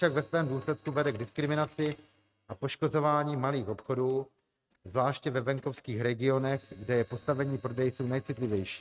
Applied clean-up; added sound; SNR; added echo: neural mask model RNNoise.